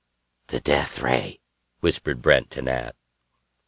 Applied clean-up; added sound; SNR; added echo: none; none; none; none.